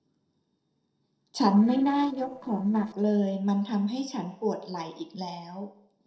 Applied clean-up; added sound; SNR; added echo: neural separator model SepFormer DNS4.